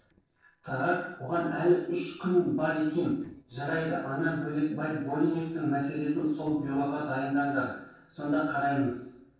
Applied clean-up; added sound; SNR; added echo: neural separator model SepFormer DNS4.